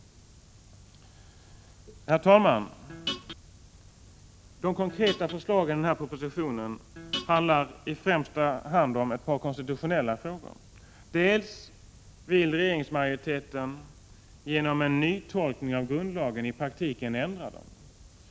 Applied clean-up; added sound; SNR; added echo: none; Guitar; 7 dB; none.